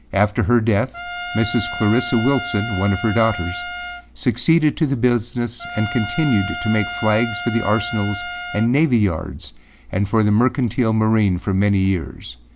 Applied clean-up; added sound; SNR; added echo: none; Trumpet; 10 dB; none.